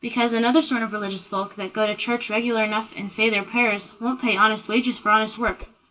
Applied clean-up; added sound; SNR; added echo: none; Whoosh, swoosh, swish; 17 dB; reverberation time 0.2 s.